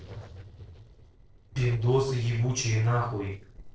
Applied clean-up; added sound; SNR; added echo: neural separator model SepFormer DNS4.